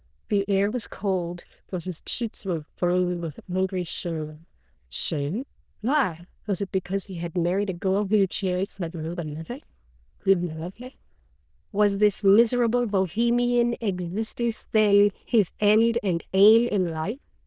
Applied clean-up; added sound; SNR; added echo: neural diffusion model UNIVERSE++.